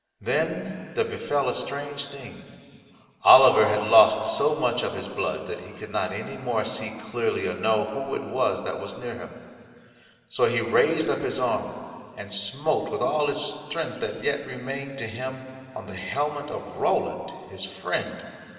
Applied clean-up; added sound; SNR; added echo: none; none; none; reverberation time 2.7 s.